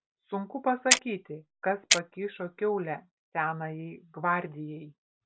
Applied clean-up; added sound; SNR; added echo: none; Clock; -3 dB; none.